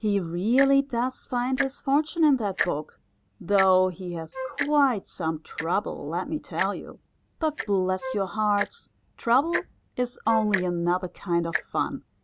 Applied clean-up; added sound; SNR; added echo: none; Tick-tock + Wind instrument, woodwind instrument; 11 dB; none.